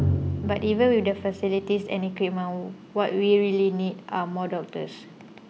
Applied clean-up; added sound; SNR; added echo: none; Drum; 8 dB; none.